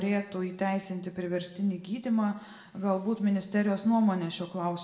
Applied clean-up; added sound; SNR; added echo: none; none; none; reverberation time 0.7 s.